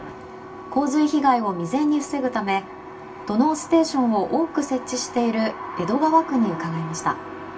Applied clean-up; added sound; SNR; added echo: none; Wind instrument, woodwind instrument; 19 dB; reverberation time 0.2 s.